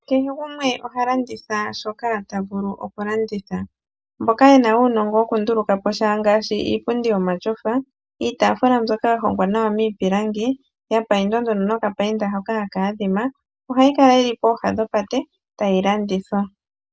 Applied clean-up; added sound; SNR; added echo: none; none; none; none.